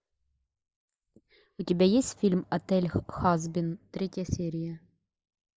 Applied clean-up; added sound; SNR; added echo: neural mask model Resemble Enhance denoiser.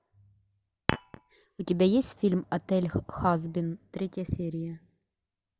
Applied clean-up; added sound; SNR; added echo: none; Chink, clink; -1 dB; none.